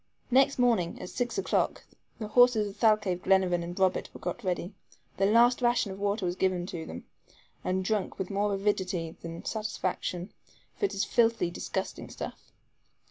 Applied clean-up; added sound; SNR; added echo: none; none; none; none.